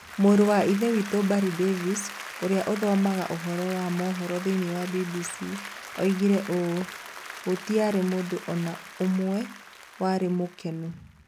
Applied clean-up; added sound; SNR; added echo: none; Applause; 14 dB; none.